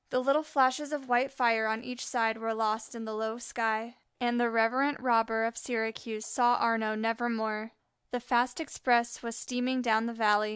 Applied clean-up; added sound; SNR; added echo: none; none; none; none.